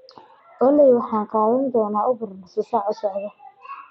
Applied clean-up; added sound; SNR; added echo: none; none; none; none.